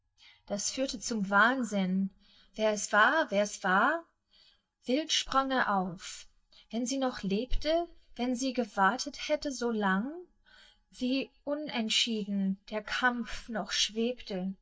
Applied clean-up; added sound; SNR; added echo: neural mask model DeepFilterNet 3.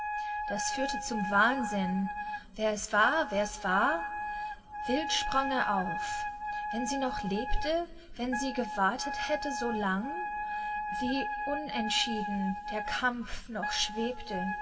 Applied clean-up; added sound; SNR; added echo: none; Wind instrument, woodwind instrument; 4 dB; reverberation time 2.1 s.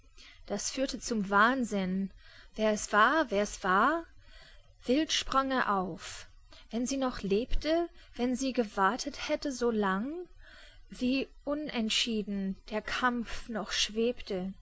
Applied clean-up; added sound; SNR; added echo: none; none; none; none.